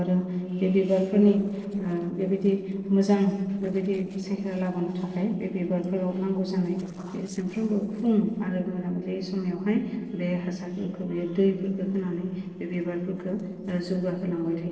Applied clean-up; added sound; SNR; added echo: neural separator model SepFormer DNS4.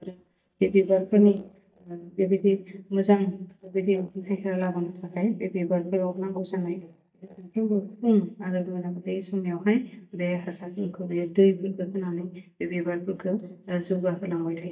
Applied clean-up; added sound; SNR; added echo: neural mask model DeepFilterNet 3.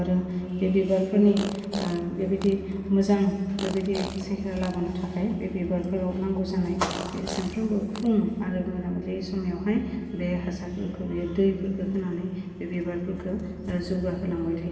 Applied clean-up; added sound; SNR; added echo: none; Fart; 13 dB; reverberation time 2.5 s.